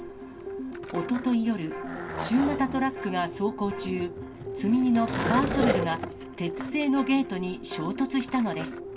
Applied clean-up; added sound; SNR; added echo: none; Skateboard; 8 dB; reverberation time 0.1 s.